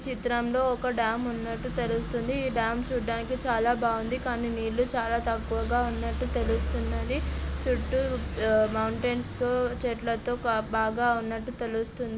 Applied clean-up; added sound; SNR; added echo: none; none; none; none.